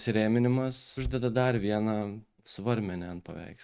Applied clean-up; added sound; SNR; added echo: neural mask model RNNoise.